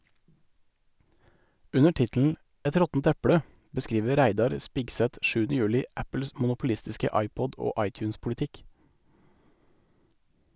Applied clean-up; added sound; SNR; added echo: none; none; none; none.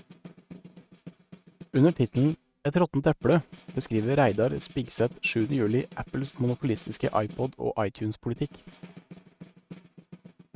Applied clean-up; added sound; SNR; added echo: neural mask model RNNoise.